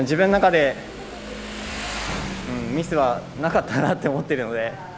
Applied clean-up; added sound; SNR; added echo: none; Motorcycle; 12 dB; none.